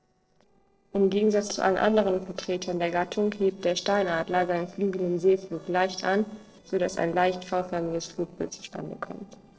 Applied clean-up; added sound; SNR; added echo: neural separator model SepFormer DNS4.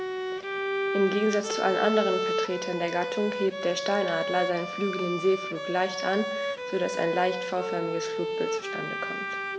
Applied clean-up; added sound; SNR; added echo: none; Bowed string instrument; 2 dB; none.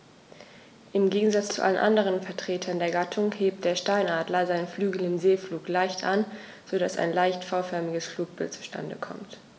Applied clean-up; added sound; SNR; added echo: none; none; none; none.